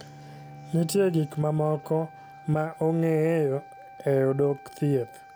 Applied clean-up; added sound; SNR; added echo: none; Wind instrument, woodwind instrument + Bowed string instrument; 19 dB; none.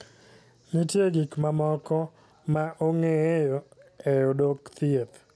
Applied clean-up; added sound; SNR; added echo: none; none; none; none.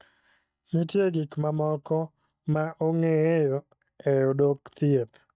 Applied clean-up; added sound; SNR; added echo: neural mask model DeepFilterNet 3.